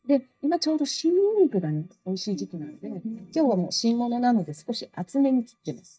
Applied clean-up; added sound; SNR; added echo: neural mask model DeepFilterNet 3.